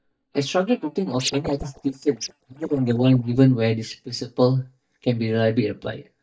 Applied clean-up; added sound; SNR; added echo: neural mask model DeepFilterNet 3.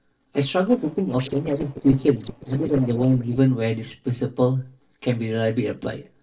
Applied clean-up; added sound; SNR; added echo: neural separator model SepFormer DNS4.